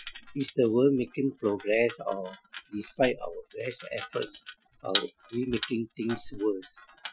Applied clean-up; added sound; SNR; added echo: classical method Wiener filter.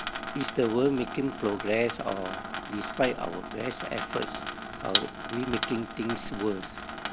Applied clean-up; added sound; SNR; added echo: none; Sink (filling or washing) / Water tap, faucet; 4 dB; none.